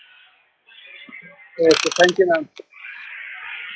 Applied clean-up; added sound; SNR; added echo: classical method log-MMSE.